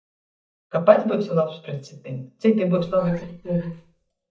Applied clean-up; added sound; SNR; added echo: neural mask model DeepFilterNet 3.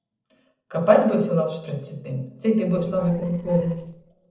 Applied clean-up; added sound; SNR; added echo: neural separator model SepFormer DNS4.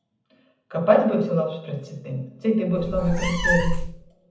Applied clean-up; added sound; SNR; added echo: none; Meow; 1 dB; reverberation time 0.8 s.